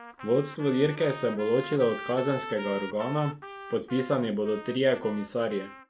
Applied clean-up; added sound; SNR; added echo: none; Trumpet; 14 dB; none.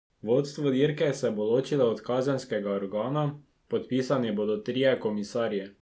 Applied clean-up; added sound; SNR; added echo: none; none; none; none.